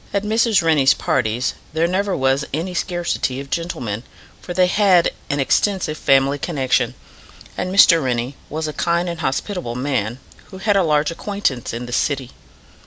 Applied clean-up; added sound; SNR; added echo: none; none; none; none.